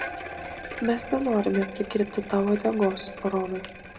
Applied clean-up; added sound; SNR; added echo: none; Bicycle; 11 dB; reverberation time 0.8 s.